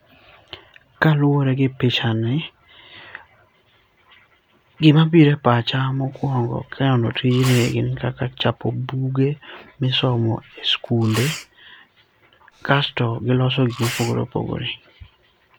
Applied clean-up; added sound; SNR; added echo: none; Sneeze; 14 dB; none.